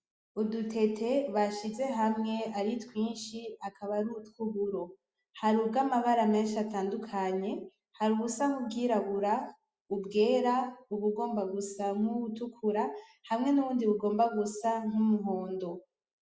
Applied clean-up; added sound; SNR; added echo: none; none; none; none.